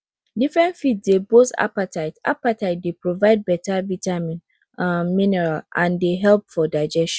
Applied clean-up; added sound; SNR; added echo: none; none; none; none.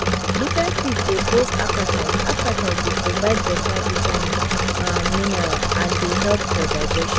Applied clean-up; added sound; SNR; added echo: none; Engine / Mechanisms; -5 dB; none.